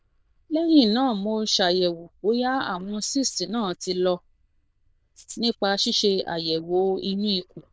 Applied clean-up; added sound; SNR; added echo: neural diffusion model UNIVERSE++.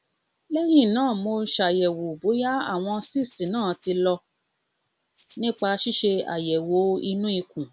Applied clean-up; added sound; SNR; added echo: none; Rattle (instrument); 19 dB; none.